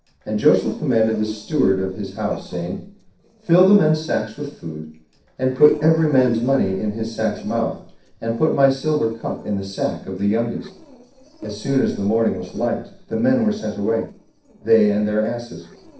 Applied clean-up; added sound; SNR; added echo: neural separator model SepFormer DNS4.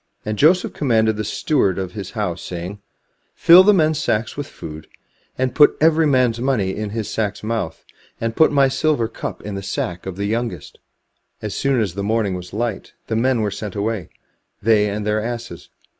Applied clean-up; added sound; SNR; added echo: none; none; none; none.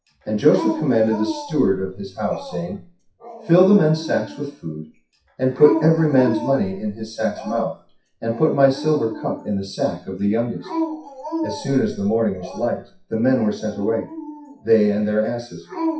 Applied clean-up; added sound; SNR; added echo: classical method WPE with log-MMSE.